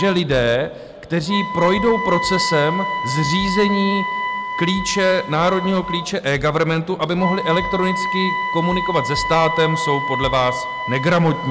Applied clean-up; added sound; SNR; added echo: none; Wind instrument, woodwind instrument; 5 dB; none.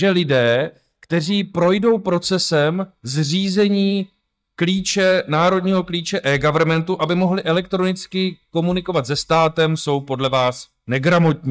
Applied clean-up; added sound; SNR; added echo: neural mask model DeepFilterNet 3.